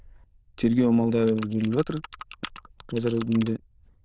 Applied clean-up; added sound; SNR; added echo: neural diffusion model UNIVERSE++.